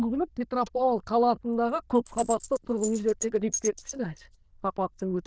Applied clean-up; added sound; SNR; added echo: neural diffusion model UNIVERSE++.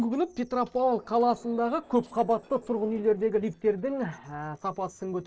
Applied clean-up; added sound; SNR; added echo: neural separator model SepFormer DNS4.